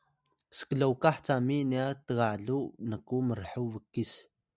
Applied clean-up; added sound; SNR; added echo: none; none; none; none.